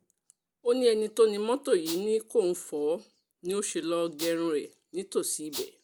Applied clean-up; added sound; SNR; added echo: none; Rattle (instrument); 11 dB; none.